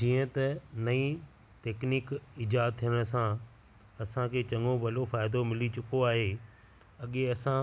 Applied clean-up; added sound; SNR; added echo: none; none; none; none.